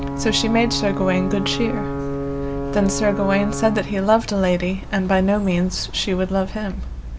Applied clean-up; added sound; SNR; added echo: none; Alarm / Ocean / Boat, Water vehicle; 8 dB; none.